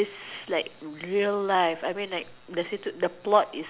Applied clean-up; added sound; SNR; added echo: none; none; none; none.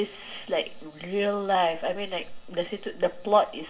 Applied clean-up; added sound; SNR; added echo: none; none; none; reverberation time 0.3 s.